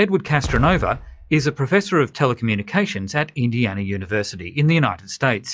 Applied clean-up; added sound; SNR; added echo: classical method log-MMSE.